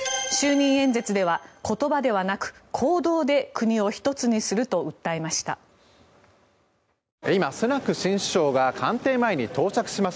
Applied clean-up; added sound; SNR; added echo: none; none; none; none.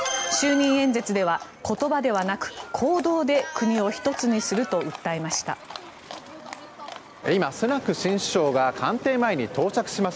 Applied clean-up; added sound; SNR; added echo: none; Livestock, farm animals, working animals; 14 dB; none.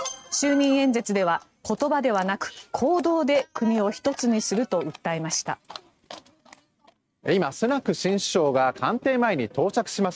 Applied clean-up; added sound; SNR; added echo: neural mask model RNNoise.